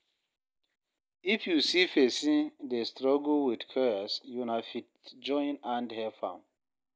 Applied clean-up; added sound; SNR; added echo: none; none; none; none.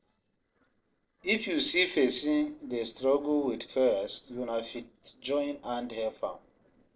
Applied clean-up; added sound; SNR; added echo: neural separator model SepFormer DNS4.